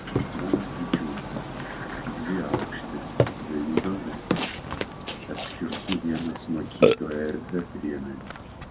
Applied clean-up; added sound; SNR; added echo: none; Burping, eructation; -4 dB; none.